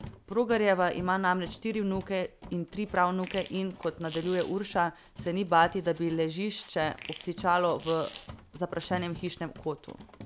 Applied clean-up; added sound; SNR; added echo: none; Fart + Run; 17 dB; none.